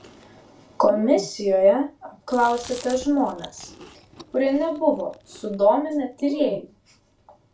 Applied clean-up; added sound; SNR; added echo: none; Chewing, mastication; 19 dB; reverberation time 0.2 s.